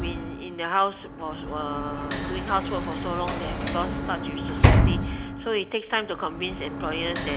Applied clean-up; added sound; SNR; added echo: none; Sliding door / Slam; -3 dB; none.